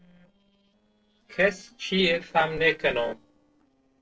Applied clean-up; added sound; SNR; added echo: neural separator model SepFormer DNS4.